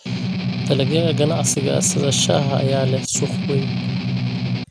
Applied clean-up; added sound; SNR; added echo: none; Strum; 0 dB; none.